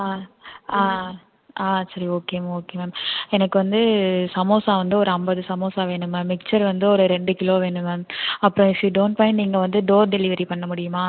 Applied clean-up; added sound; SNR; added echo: none; none; none; none.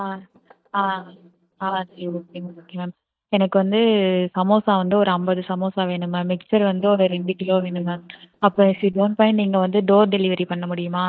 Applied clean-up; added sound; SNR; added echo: neural mask model DeepFilterNet 3.